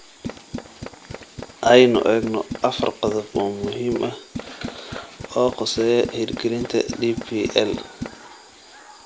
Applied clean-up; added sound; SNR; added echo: none; Tools; 12 dB; none.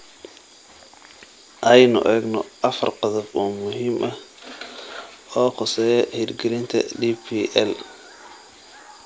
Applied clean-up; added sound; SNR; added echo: none; none; none; none.